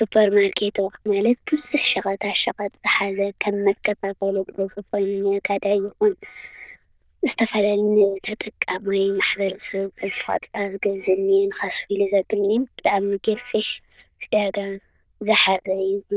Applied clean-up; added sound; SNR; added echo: neural diffusion model UNIVERSE++.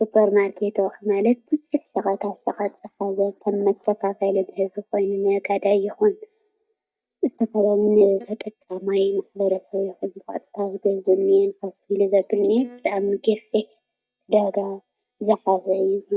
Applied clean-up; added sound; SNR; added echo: neural mask model DeepFilterNet 3.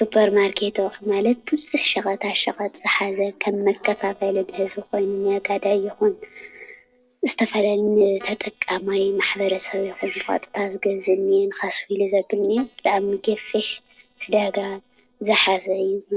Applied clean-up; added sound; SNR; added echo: neural separator model SepFormer DNS4.